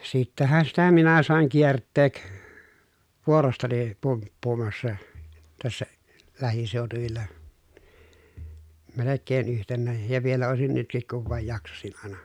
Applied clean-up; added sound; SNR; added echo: none; none; none; none.